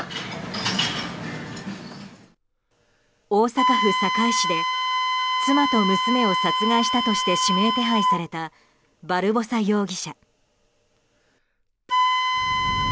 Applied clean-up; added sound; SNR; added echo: none; Wind instrument, woodwind instrument; 0 dB; none.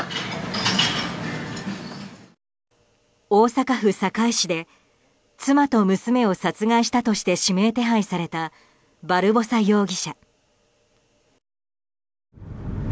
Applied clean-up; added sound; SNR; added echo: none; none; none; none.